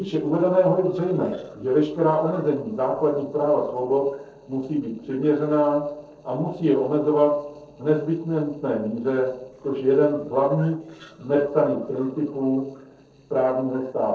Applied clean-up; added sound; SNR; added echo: neural separator model SepFormer DNS4.